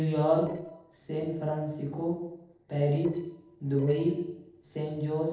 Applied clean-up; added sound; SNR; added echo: neural separator model SepFormer DNS4.